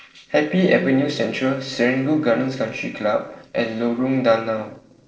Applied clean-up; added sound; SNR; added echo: neural separator model SepFormer DNS4.